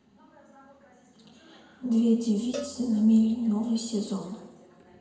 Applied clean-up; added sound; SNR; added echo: none; Cowbell; 16 dB; reverberation time 1.0 s.